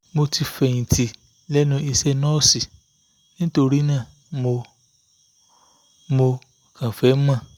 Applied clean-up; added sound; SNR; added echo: none; none; none; none.